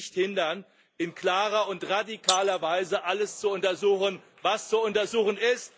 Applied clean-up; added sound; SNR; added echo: neural mask model Resemble Enhance denoiser.